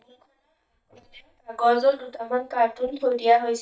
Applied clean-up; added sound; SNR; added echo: neural mask model DeepFilterNet 3.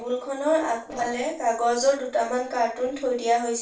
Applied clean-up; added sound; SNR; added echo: neural separator model SepFormer DNS4.